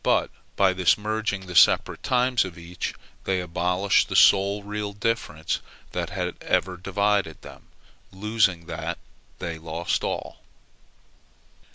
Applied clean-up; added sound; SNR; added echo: none; none; none; none.